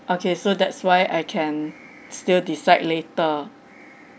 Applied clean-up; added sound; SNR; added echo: none; none; none; none.